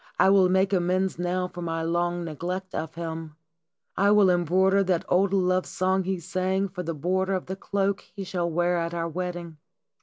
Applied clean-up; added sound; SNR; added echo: none; none; none; none.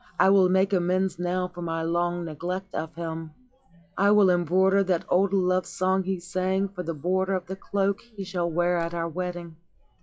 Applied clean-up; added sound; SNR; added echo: classical method log-MMSE.